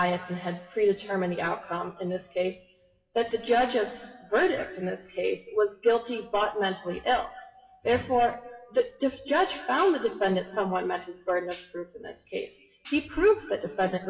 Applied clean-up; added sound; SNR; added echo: classical method WPE with log-MMSE.